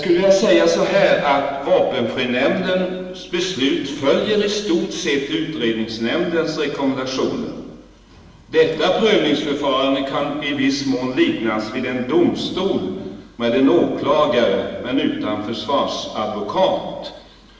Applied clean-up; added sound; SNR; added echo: none; none; none; reverberation time 1.3 s.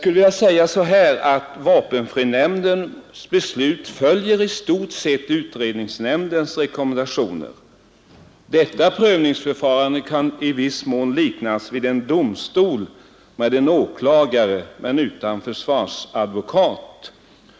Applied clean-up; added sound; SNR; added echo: none; none; none; none.